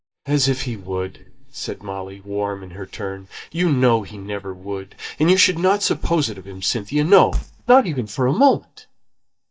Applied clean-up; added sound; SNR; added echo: neural mask model DeepFilterNet 3.